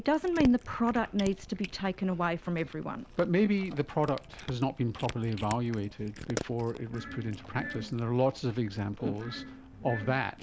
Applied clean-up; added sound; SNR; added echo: none; Glass + Cat; 13 dB; none.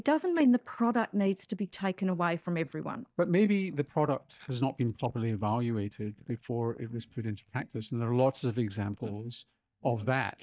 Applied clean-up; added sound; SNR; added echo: neural mask model DeepFilterNet 3.